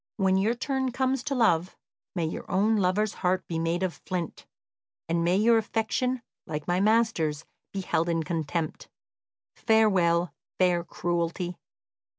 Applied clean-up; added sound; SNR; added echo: none; none; none; none.